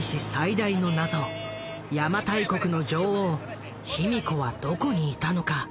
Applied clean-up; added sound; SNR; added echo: none; none; none; none.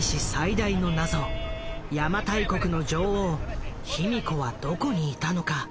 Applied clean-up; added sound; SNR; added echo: none; Engine; 6 dB; none.